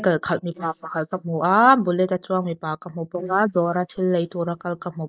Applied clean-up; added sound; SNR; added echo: neural mask model Resemble Enhance denoiser.